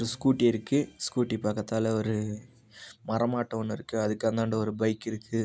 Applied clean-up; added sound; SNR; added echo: none; none; none; none.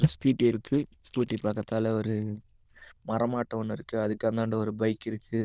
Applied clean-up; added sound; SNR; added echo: neural diffusion model UNIVERSE++.